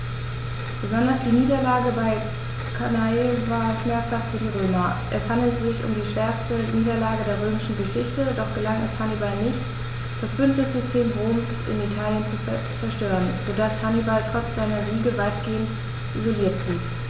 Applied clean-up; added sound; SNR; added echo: none; none; none; none.